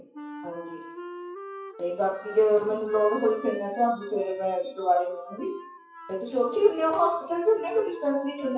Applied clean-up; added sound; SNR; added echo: classical method WPE with log-MMSE.